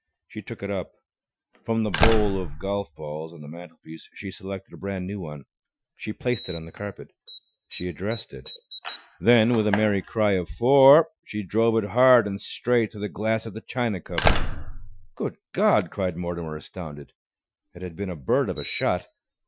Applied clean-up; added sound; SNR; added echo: classical method Wiener filter.